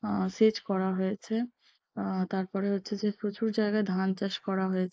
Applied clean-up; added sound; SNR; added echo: neural mask model Resemble Enhance denoiser.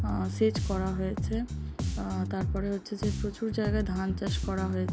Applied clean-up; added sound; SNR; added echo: none; Bass guitar; 1 dB; none.